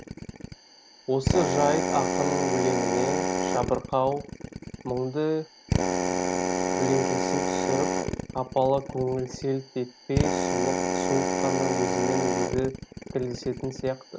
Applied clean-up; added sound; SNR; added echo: none; Drill; -1 dB; none.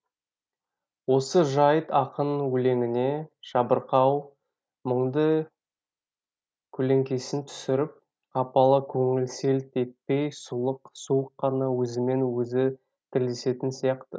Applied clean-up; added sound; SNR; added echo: none; none; none; none.